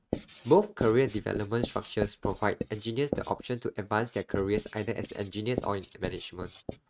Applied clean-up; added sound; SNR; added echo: neural mask model RNNoise.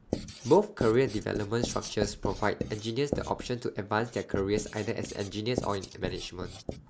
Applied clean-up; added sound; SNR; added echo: none; Writing; 8 dB; none.